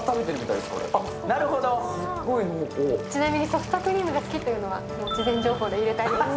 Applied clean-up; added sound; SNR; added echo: none; Waves, surf; 13 dB; none.